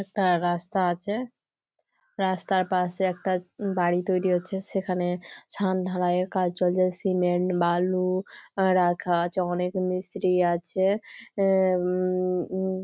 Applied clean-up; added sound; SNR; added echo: none; none; none; none.